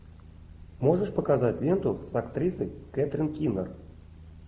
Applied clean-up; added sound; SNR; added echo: none; none; none; none.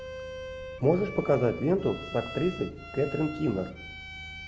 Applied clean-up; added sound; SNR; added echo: none; Bowed string instrument; 13 dB; none.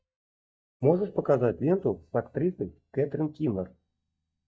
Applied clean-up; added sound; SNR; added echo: neural mask model DeepFilterNet 3.